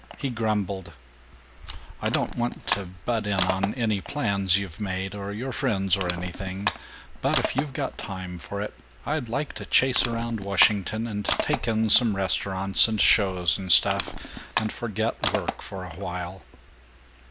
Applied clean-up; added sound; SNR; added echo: none; Crushing; 8 dB; none.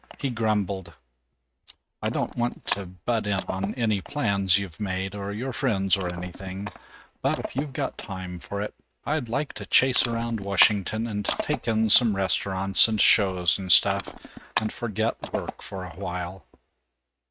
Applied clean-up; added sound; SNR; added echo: neural mask model RNNoise.